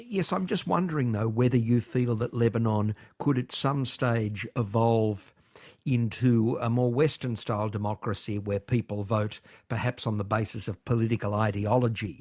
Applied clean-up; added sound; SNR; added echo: none; none; none; none.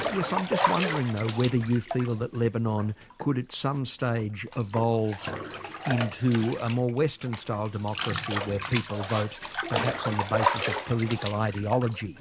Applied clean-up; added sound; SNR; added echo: none; Bathtub (filling or washing); 5 dB; none.